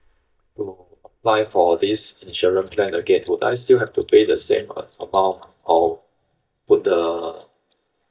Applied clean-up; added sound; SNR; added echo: neural mask model DeepFilterNet 3.